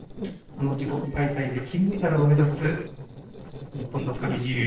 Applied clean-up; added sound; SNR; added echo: neural separator model SepFormer DNS4.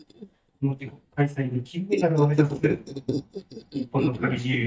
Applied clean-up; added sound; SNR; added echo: neural mask model DeepFilterNet 3.